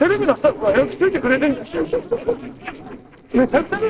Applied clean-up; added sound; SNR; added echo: neural separator model SepFormer DNS4.